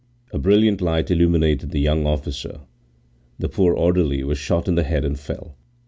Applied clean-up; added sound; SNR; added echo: none; none; none; none.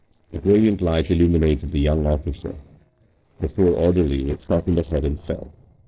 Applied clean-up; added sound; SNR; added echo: neural separator model SepFormer DNS4.